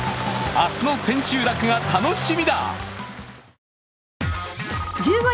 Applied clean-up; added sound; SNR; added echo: none; none; none; none.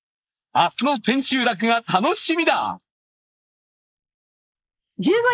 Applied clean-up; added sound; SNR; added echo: neural mask model Resemble Enhance denoiser.